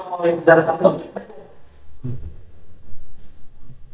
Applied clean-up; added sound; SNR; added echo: neural mask model DeepFilterNet 3.